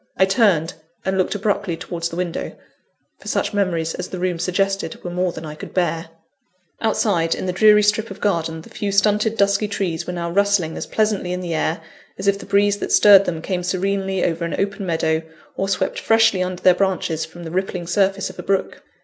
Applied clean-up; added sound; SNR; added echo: none; none; none; none.